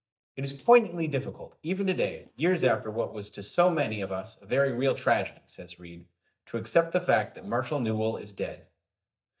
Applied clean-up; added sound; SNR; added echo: neural mask model DeepFilterNet 3.